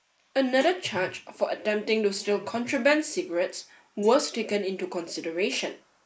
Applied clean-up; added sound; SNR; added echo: neural mask model Resemble Enhance denoiser.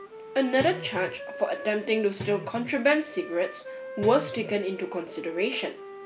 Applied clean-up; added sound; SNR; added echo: none; Guitar + Wind instrument, woodwind instrument; 12 dB; none.